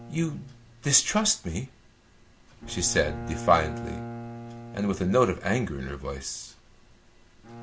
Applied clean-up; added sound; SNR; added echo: none; Bowed string instrument; 13 dB; none.